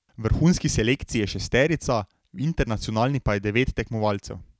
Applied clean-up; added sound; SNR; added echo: none; none; none; none.